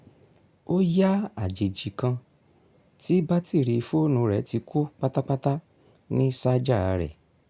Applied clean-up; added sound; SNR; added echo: none; none; none; none.